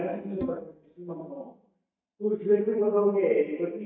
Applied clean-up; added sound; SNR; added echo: neural mask model DeepFilterNet 3.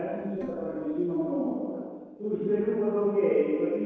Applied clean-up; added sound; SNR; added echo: neural separator model SepFormer DNS4.